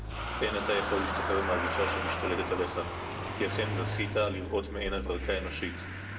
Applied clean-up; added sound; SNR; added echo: none; Engine starting / Motor vehicle (road); 1 dB; reverberation time 1.3 s.